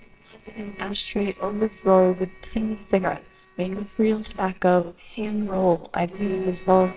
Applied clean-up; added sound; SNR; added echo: neural separator model SepFormer WHAMR!.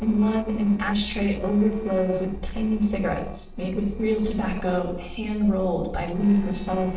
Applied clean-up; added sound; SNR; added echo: neural separator model SepFormer DNS4.